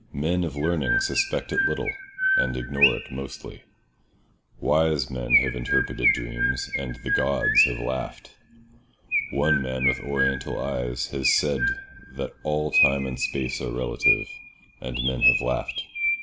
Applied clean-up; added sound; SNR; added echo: none; Chirp, tweet; 0 dB; none.